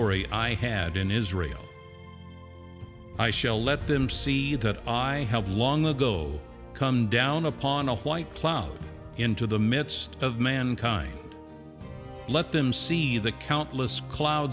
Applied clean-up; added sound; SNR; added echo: none; none; none; none.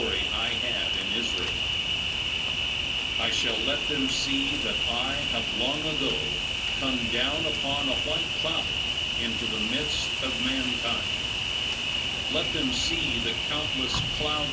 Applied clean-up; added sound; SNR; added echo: none; Cricket; -5 dB; reverberation time 0.3 s.